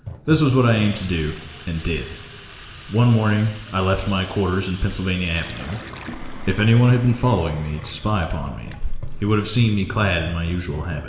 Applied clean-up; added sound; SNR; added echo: none; Sink (filling or washing) / Water tap, faucet; 16 dB; reverberation time 1.0 s.